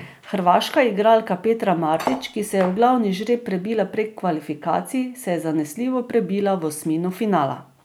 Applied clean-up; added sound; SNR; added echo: none; Cutlery, silverware; 11 dB; none.